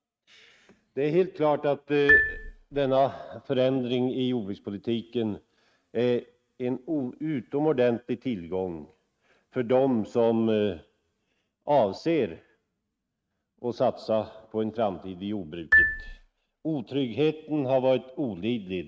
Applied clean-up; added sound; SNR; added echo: neural mask model RNNoise.